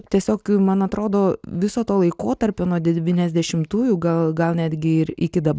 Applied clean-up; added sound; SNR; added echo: none; none; none; none.